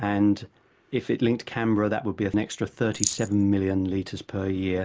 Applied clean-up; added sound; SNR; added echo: neural mask model Resemble Enhance denoiser.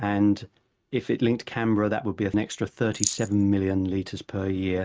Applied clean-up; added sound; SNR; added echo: neural mask model RNNoise.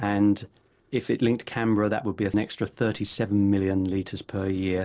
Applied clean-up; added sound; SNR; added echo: neural separator model SepFormer DNS4.